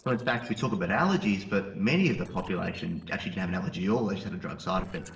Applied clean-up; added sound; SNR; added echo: neural separator model SepFormer DNS4.